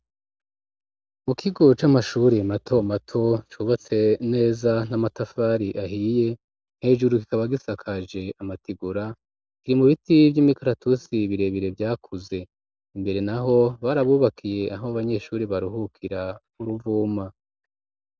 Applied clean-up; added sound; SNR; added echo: none; none; none; none.